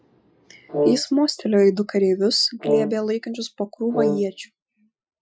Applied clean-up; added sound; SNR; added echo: classical method Wiener filter.